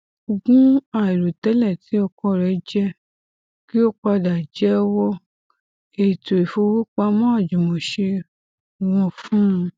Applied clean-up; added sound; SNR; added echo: none; none; none; none.